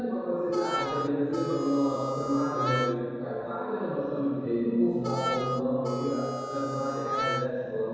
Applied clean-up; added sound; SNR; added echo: none; Harmonica; 5 dB; reverberation time 1.9 s.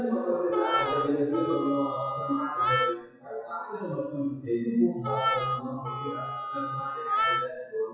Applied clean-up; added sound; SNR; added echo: classical method WPE with log-MMSE.